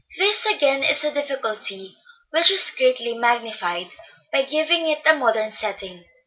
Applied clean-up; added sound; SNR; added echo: none; none; none; none.